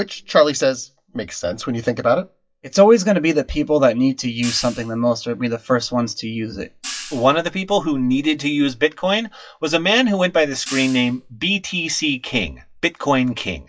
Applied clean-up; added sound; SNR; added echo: classical method WPE with log-MMSE.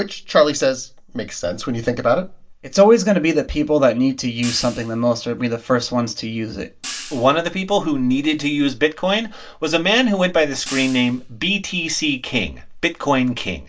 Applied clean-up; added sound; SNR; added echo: none; Hi-hat; 17 dB; reverberation time 0.2 s.